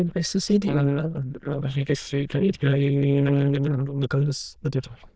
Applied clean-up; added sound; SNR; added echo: neural diffusion model UNIVERSE++.